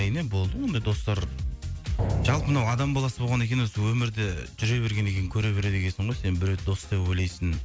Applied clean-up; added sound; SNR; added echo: none; Drum; 6 dB; none.